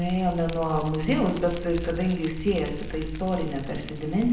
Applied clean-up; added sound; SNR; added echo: none; Fire; 8 dB; reverberation time 0.7 s.